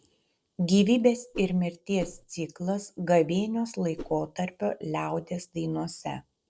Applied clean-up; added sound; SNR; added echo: neural separator model SepFormer DNS4.